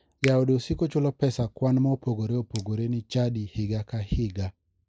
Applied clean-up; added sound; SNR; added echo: neural mask model Resemble Enhance denoiser.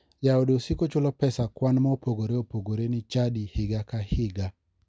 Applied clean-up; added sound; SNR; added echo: none; none; none; none.